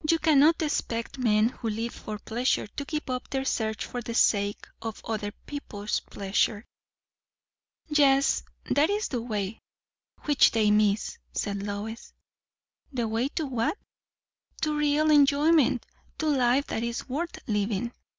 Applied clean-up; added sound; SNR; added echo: none; none; none; none.